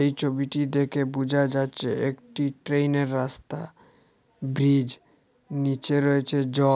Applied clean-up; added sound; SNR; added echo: none; none; none; none.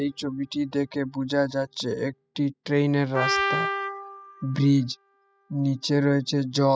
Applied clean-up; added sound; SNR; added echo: classical method spectral subtraction.